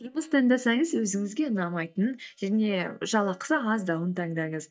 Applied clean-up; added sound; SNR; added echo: neural mask model DeepFilterNet 3.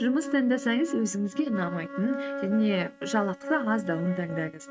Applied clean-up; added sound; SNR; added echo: neural mask model RNNoise.